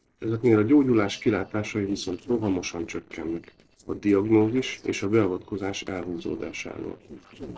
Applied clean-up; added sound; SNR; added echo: neural separator model SepFormer DNS4.